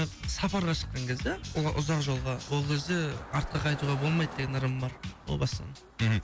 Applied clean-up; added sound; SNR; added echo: none; Car passing by; 17 dB; none.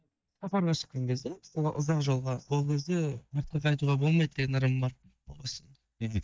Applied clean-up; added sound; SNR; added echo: neural mask model DeepFilterNet 3.